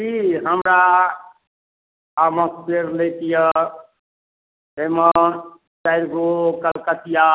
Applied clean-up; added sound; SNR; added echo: none; none; none; none.